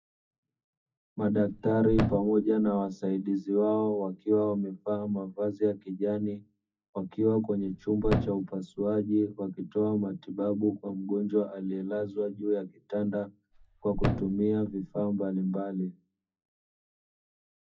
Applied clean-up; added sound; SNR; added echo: classical method WPE with log-MMSE.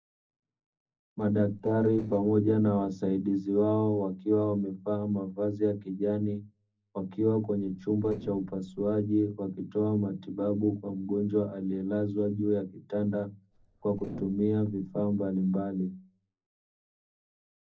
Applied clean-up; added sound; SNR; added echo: neural separator model SepFormer DNS4.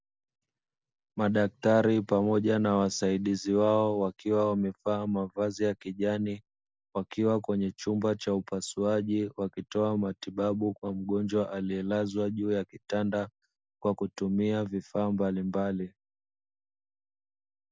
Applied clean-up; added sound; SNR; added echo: none; none; none; none.